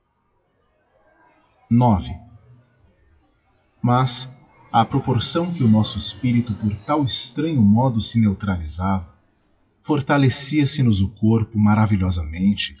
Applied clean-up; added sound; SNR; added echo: classical method WPE with log-MMSE.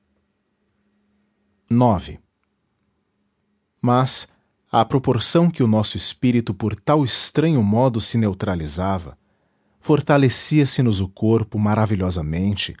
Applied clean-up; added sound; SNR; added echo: none; none; none; none.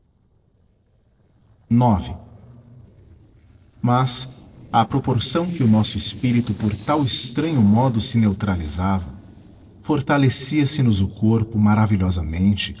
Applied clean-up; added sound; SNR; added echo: neural separator model SepFormer DNS4.